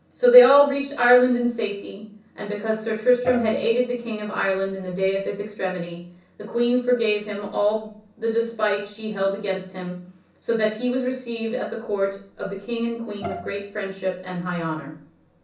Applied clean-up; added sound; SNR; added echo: none; Bowed string instrument; 14 dB; reverberation time 0.6 s.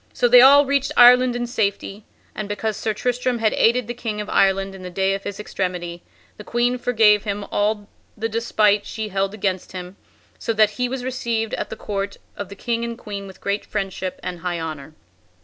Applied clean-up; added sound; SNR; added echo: none; none; none; none.